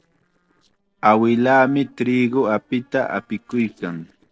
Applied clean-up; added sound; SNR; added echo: neural separator model SepFormer DNS4.